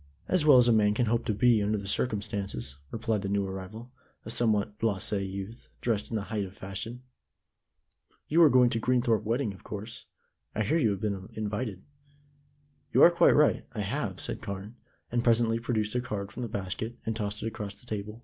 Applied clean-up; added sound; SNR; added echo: none; none; none; none.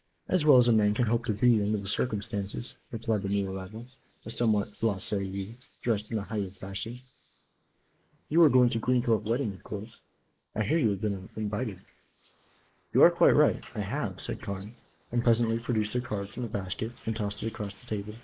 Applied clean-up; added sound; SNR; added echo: neural mask model Resemble Enhance denoiser.